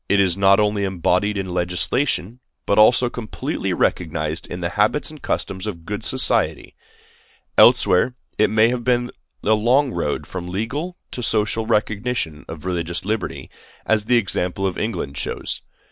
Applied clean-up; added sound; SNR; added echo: none; none; none; none.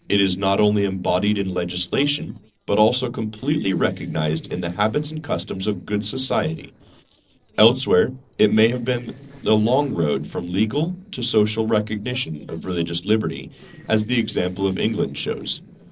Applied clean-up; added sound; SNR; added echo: neural separator model SepFormer DNS4.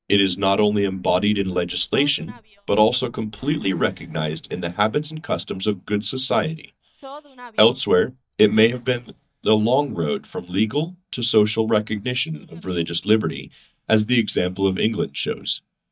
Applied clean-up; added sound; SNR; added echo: neural mask model DeepFilterNet 3.